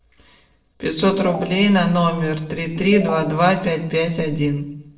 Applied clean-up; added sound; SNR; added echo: neural separator model SepFormer DNS4.